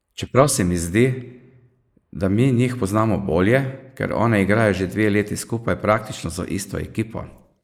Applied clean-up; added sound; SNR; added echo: neural mask model Resemble Enhance denoiser.